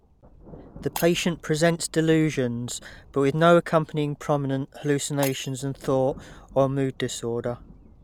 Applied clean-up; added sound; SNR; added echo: none; Thunder + Shatter; 19 dB; none.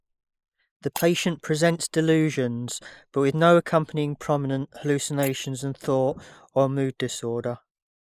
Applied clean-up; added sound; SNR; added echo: neural mask model Resemble Enhance denoiser.